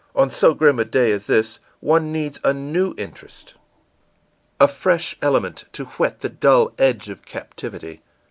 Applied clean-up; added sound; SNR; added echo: none; none; none; none.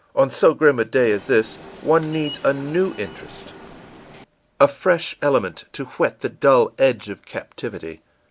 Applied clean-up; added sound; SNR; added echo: none; Subway, metro, underground; 18 dB; none.